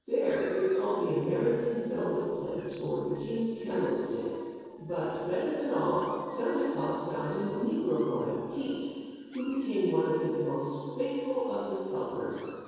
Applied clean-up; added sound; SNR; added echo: neural separator model SepFormer DNS4.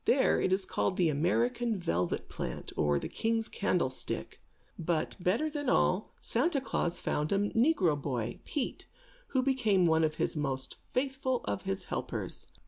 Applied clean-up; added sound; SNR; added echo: none; none; none; none.